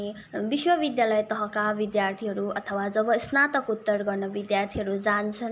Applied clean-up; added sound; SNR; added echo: none; none; none; none.